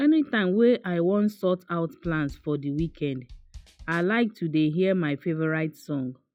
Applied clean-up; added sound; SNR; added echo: classical method log-MMSE.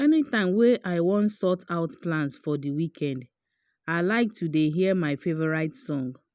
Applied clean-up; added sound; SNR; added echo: none; none; none; none.